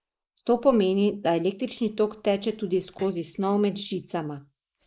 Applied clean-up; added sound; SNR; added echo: neural mask model Resemble Enhance denoiser.